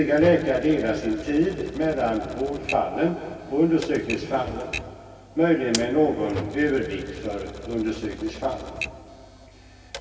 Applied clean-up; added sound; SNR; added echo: none; Typewriter; 13 dB; reverberation time 2.6 s.